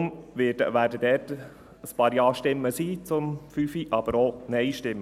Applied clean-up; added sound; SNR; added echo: none; none; none; none.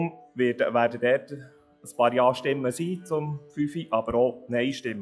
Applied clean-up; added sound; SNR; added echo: classical method log-MMSE.